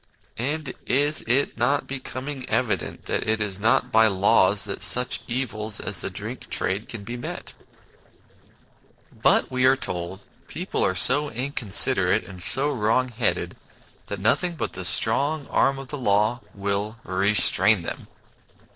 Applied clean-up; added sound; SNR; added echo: neural separator model SepFormer DNS4.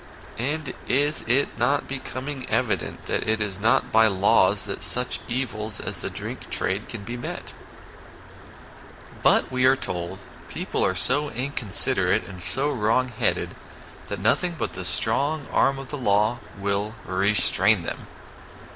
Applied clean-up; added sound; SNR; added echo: none; Stream; 16 dB; none.